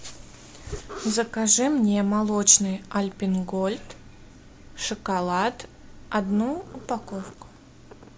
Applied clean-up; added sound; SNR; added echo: none; none; none; none.